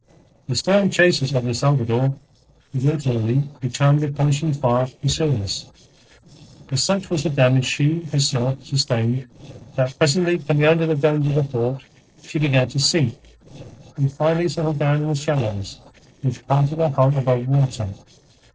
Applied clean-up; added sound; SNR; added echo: neural separator model SepFormer DNS4.